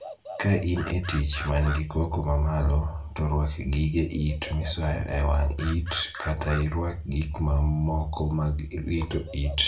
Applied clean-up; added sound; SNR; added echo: none; Animal; 17 dB; reverberation time 0.2 s.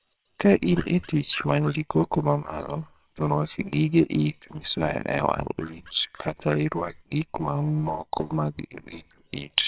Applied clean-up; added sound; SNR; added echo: neural separator model SepFormer WHAMR!.